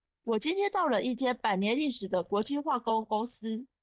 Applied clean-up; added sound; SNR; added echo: neural mask model DeepFilterNet 3.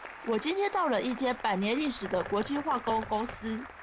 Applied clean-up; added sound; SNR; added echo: none; Applause / Cheering + Bird; 13 dB; none.